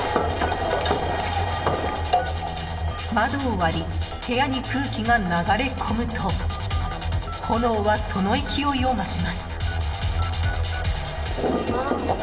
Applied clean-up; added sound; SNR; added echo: none; Telephone; 17 dB; reverberation time 1.9 s.